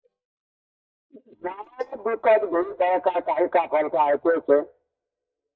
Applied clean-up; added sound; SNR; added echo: neural mask model DeepFilterNet 3.